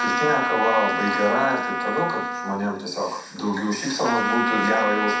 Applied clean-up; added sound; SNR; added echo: none; Trumpet; 1 dB; reverberation time 0.6 s.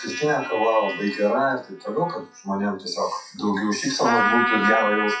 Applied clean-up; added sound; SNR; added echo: classical method WPE with log-MMSE.